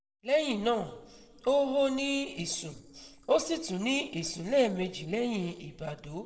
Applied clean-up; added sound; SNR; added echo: neural separator model SepFormer DNS4.